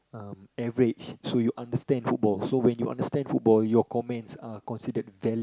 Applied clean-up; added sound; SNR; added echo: none; none; none; none.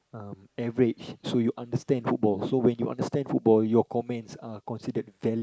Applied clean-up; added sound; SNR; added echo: neural mask model Resemble Enhance denoiser.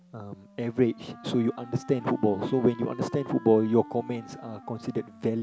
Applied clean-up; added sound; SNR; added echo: none; Wind instrument, woodwind instrument; 19 dB; none.